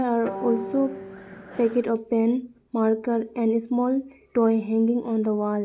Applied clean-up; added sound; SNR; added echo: none; Guitar; 11 dB; none.